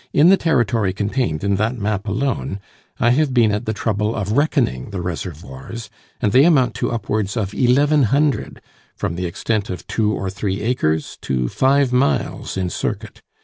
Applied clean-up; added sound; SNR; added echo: none; none; none; none.